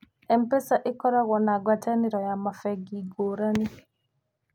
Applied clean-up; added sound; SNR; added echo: none; none; none; none.